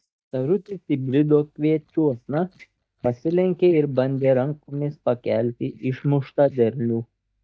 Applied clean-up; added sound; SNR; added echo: neural mask model DeepFilterNet 3.